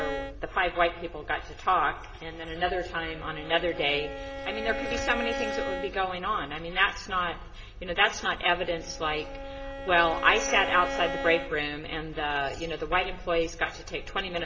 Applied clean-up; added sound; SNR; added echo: none; Bowed string instrument; 10 dB; reverberation time 2.2 s.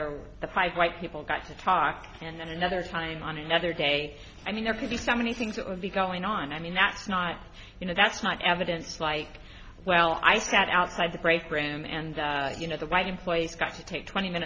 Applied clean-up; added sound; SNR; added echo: none; none; none; none.